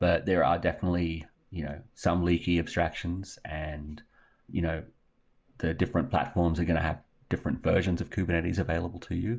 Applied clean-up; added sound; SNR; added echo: none; none; none; none.